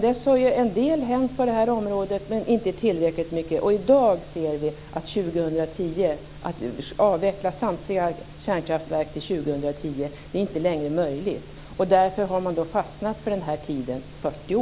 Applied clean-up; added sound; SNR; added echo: none; none; none; none.